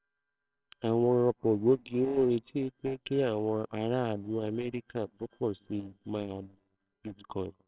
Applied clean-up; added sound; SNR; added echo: neural separator model SepFormer WHAMR!.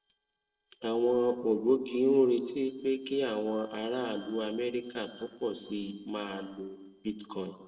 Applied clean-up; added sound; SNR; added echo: neural separator model SepFormer DNS4.